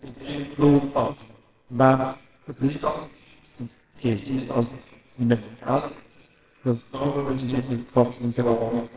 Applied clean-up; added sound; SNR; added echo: neural separator model SepFormer WHAMR!.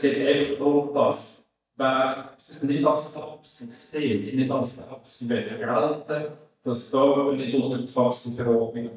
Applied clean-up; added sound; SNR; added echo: neural mask model DeepFilterNet 3.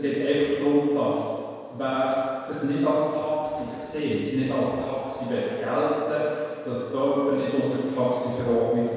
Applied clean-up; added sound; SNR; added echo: none; Zipper (clothing); 19 dB; reverberation time 1.9 s.